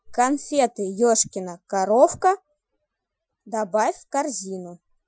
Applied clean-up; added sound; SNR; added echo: classical method Wiener filter.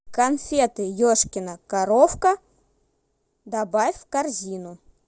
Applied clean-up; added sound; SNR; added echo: none; none; none; none.